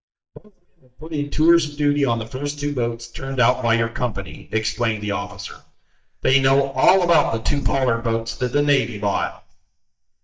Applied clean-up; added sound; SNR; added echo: neural mask model DeepFilterNet 3.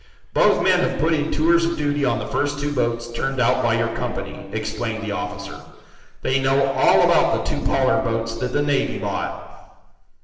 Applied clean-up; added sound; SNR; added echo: neural separator model SepFormer DNS4.